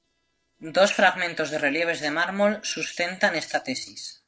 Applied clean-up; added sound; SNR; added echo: neural separator model SepFormer DNS4.